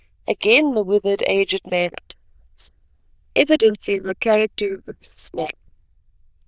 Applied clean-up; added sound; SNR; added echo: neural diffusion model UNIVERSE++.